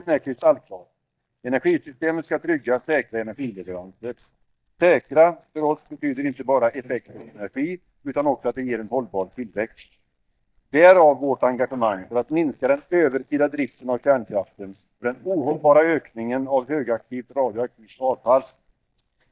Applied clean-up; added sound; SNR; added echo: neural mask model DeepFilterNet 3.